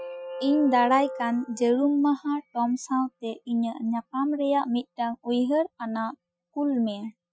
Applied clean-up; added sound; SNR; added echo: classical method Wiener filter.